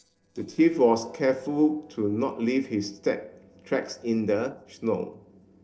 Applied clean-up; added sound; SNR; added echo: neural separator model SepFormer DNS4.